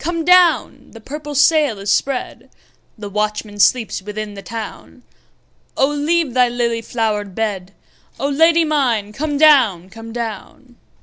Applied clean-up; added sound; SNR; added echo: none; none; none; none.